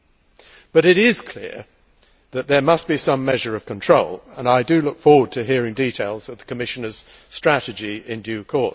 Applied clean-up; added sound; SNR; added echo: none; none; none; none.